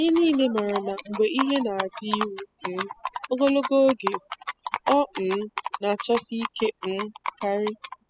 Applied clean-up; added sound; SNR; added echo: classical method spectral subtraction.